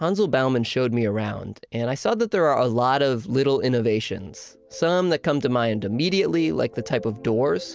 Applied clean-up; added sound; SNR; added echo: none; none; none; none.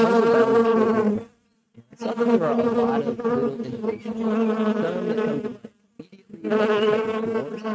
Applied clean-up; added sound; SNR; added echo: neural mask model RNNoise.